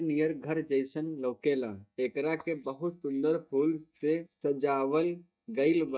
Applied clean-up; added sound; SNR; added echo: neural mask model DeepFilterNet 3.